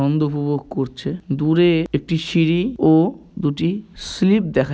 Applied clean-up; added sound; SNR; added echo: none; none; none; none.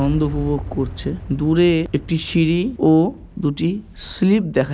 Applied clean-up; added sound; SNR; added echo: none; Boom; 14 dB; none.